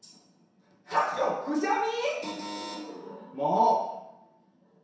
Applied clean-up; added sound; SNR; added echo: none; none; none; reverberation time 0.7 s.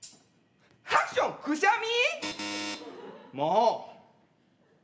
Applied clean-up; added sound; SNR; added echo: none; none; none; none.